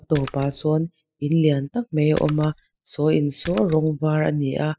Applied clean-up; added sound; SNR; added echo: classical method spectral subtraction.